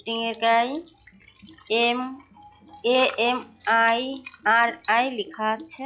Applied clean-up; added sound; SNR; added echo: classical method log-MMSE.